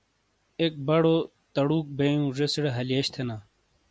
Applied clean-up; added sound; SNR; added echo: none; none; none; none.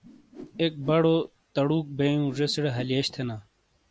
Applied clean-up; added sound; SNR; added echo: none; Whoosh, swoosh, swish; 18 dB; none.